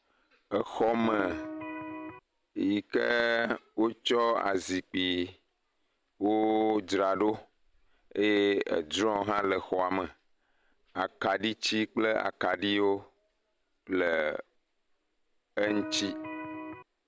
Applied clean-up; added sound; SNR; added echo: none; Electric guitar; 8 dB; none.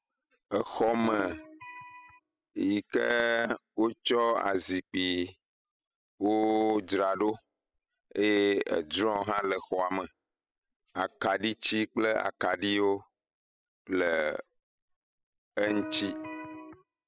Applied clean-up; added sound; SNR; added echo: classical method spectral subtraction.